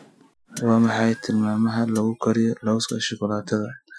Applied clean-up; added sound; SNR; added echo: classical method Wiener filter.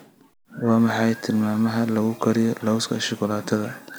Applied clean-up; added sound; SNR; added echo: none; none; none; none.